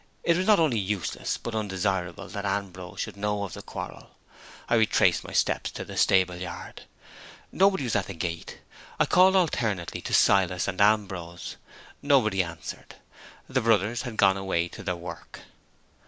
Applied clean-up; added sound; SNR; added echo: none; none; none; none.